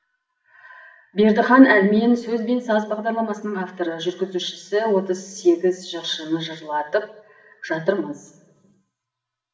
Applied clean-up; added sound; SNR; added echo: none; none; none; reverberation time 1.5 s.